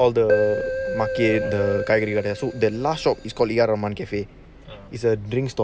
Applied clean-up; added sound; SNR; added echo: none; Keyboard (musical); 4 dB; none.